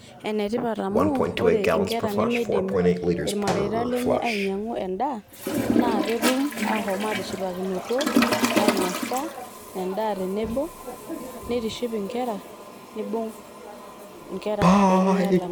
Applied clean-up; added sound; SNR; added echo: none; Toilet flush; -2 dB; none.